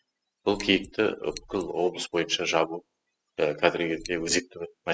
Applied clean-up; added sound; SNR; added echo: classical method spectral subtraction.